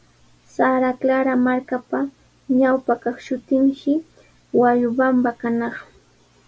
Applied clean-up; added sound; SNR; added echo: none; none; none; none.